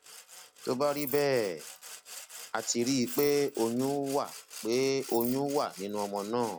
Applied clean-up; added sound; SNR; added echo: none; Rattle / Keys jangling + Sawing; 13 dB; none.